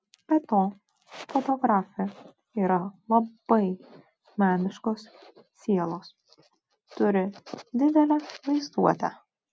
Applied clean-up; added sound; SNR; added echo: none; none; none; none.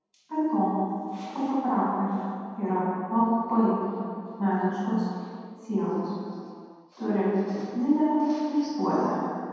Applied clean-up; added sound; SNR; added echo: none; none; none; reverberation time 2.1 s.